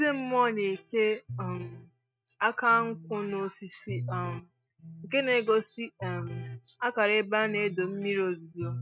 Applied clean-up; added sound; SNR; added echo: neural mask model RNNoise.